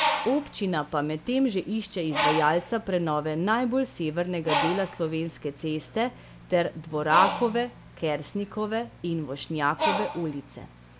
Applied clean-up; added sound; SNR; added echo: none; Bird; 6 dB; none.